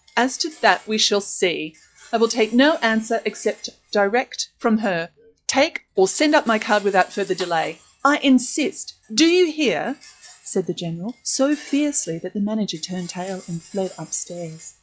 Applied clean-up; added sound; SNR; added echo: classical method log-MMSE.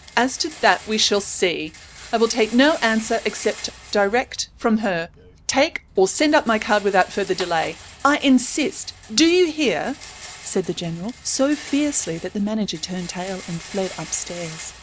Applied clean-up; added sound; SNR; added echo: none; Rattle; 19 dB; none.